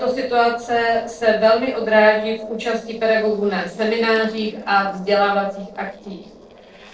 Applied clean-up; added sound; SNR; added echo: neural separator model SepFormer DNS4.